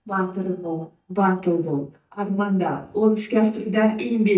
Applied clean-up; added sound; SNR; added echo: neural mask model DeepFilterNet 3.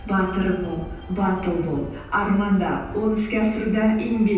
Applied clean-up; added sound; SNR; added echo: none; Aircraft; 16 dB; reverberation time 0.9 s.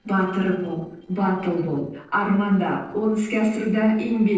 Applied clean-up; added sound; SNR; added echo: neural separator model SepFormer DNS4.